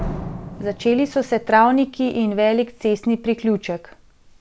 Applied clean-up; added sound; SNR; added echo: none; Slam; 15 dB; none.